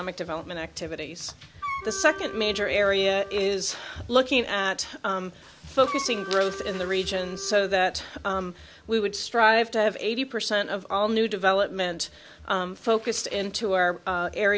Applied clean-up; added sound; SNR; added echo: none; Wind instrument, woodwind instrument; 12 dB; none.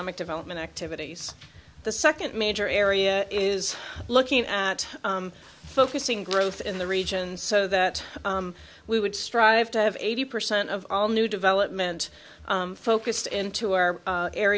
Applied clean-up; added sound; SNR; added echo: none; none; none; none.